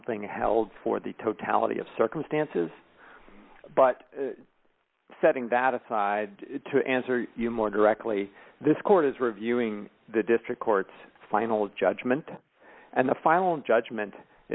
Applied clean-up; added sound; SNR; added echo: neural mask model Resemble Enhance denoiser.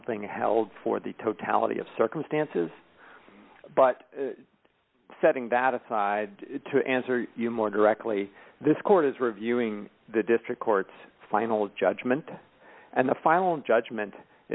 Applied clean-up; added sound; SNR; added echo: none; none; none; none.